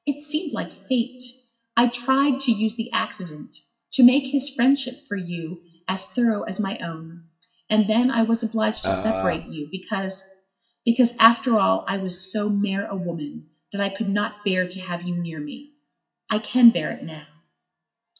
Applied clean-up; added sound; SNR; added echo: classical method WPE with log-MMSE.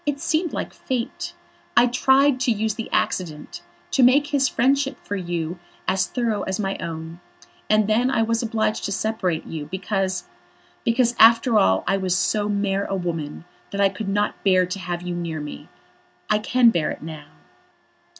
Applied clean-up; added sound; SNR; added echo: none; none; none; none.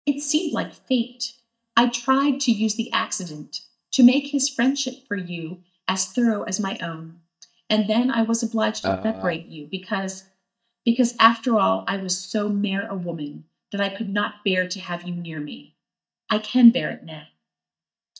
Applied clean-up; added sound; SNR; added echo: neural mask model DeepFilterNet 3.